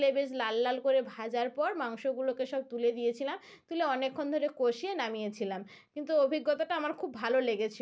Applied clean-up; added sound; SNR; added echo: none; none; none; none.